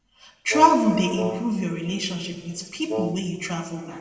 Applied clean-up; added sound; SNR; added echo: none; Wind instrument, woodwind instrument; 7 dB; reverberation time 1.7 s.